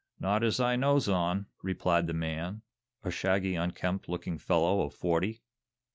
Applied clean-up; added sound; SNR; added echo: none; none; none; none.